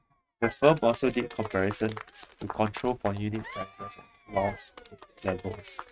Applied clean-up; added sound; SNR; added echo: neural mask model RNNoise.